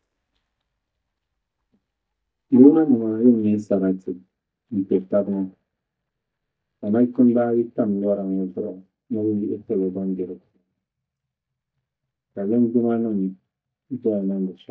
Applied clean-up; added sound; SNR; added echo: neural mask model DeepFilterNet 3.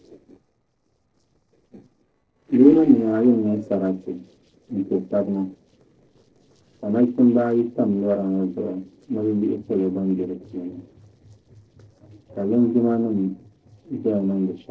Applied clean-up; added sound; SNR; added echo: neural separator model SepFormer DNS4.